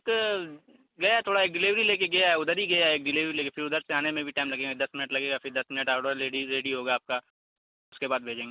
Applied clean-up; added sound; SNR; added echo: none; none; none; none.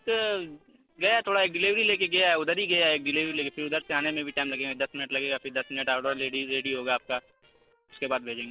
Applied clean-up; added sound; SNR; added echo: neural separator model SepFormer DNS4.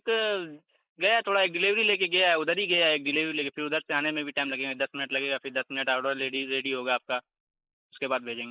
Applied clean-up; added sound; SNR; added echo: neural mask model Resemble Enhance denoiser.